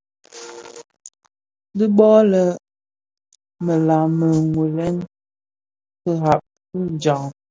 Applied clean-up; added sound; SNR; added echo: none; none; none; none.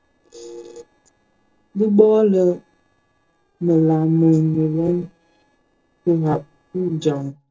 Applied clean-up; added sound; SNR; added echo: neural separator model SepFormer DNS4.